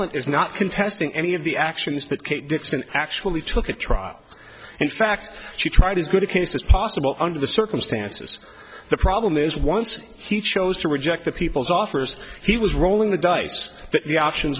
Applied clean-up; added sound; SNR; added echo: none; none; none; none.